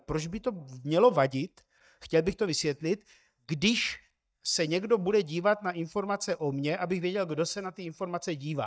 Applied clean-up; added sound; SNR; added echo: neural mask model DeepFilterNet 3.